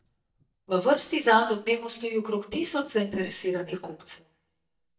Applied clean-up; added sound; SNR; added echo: neural mask model DeepFilterNet 3.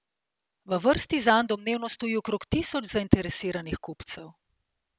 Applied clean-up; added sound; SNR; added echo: none; none; none; none.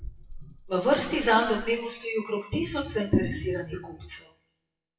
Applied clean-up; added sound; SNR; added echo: classical method WPE with log-MMSE.